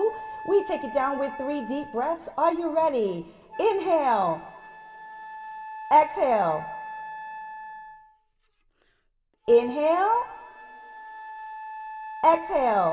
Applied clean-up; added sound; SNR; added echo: none; Wind instrument, woodwind instrument; 14 dB; reverberation time 2.5 s.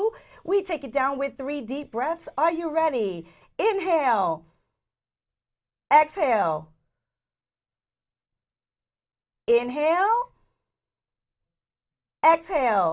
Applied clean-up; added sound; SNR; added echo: none; none; none; none.